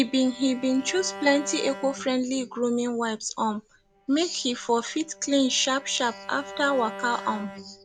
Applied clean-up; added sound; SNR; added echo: none; Bowed string instrument; 16 dB; none.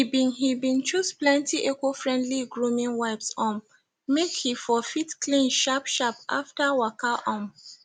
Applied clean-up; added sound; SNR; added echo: none; none; none; none.